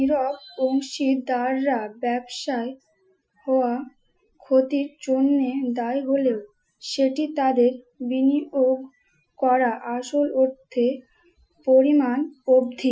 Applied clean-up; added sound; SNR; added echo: classical method Wiener filter.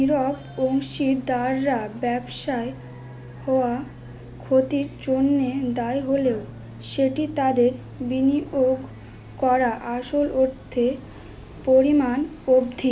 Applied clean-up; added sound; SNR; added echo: none; Fixed-wing aircraft, airplane; 17 dB; none.